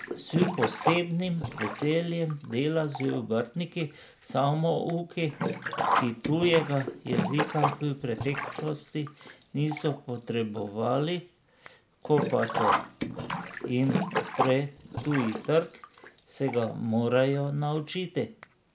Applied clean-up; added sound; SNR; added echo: none; Sink (filling or washing); 5 dB; none.